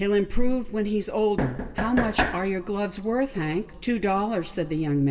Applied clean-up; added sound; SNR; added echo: none; Knock; 4 dB; reverberation time 1.0 s.